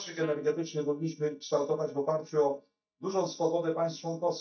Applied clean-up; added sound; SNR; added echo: neural mask model DeepFilterNet 3.